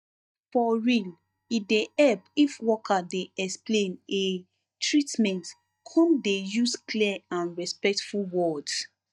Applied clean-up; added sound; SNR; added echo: neural mask model DeepFilterNet 3.